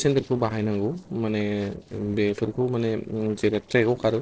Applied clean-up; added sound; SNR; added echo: neural separator model SepFormer DNS4.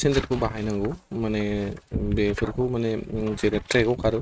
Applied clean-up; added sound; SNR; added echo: neural mask model RNNoise.